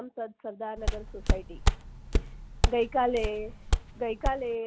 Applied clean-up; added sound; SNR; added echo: none; Walk, footsteps; -4 dB; none.